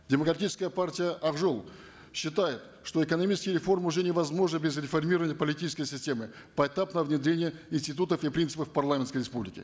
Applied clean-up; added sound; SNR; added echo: none; none; none; none.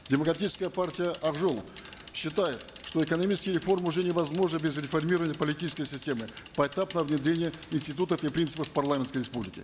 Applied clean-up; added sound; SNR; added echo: none; Bicycle; 13 dB; none.